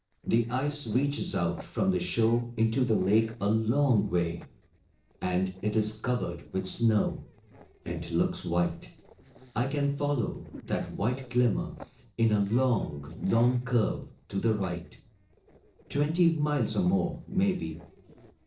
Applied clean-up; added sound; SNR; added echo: neural separator model SepFormer DNS4.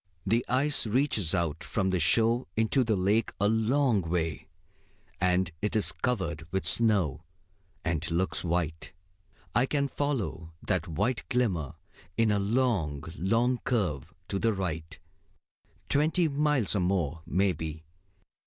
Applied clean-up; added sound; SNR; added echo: none; none; none; none.